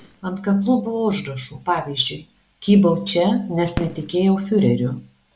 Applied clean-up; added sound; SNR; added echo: none; Fireworks; 19 dB; none.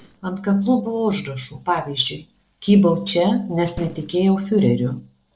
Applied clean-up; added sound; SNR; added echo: neural separator model SepFormer DNS4.